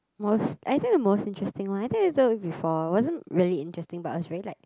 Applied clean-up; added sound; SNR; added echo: none; none; none; none.